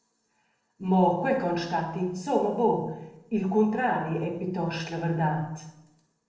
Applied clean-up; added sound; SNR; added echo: none; none; none; reverberation time 0.6 s.